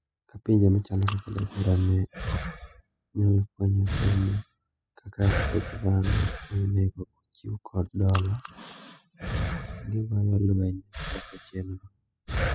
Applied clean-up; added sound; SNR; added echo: classical method spectral subtraction.